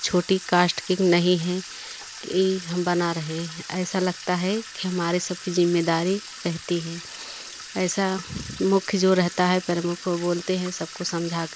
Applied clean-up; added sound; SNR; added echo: none; Sink (filling or washing) / Water tap, faucet; 15 dB; none.